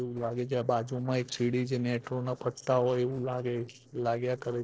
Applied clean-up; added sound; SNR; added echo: neural separator model SepFormer DNS4.